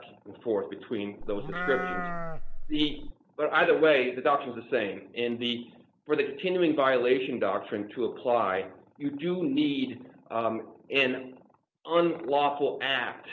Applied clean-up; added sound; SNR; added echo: none; Livestock, farm animals, working animals; 3 dB; none.